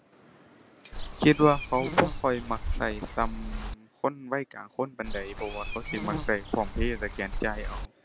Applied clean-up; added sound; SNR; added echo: none; Walk, footsteps / Insect; 5 dB; none.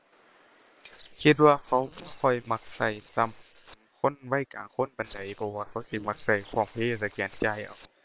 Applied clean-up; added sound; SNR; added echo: neural separator model SepFormer WHAM!.